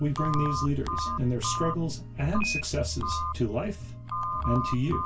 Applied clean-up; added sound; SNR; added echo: none; Telephone; 5 dB; reverberation time 0.1 s.